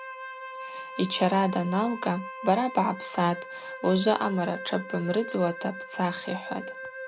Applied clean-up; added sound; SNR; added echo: none; Wind instrument, woodwind instrument; 11 dB; none.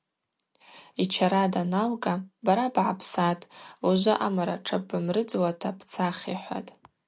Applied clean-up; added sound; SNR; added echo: none; none; none; none.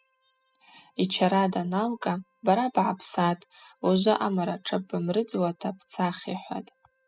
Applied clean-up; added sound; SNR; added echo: classical method spectral subtraction.